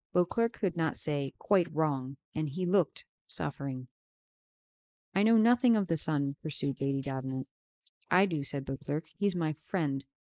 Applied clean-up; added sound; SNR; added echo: neural mask model Resemble Enhance denoiser.